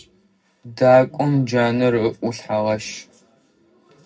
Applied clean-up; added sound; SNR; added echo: none; none; none; reverberation time 0.4 s.